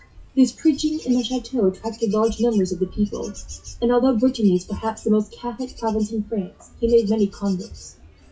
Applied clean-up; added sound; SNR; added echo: classical method WPE with log-MMSE.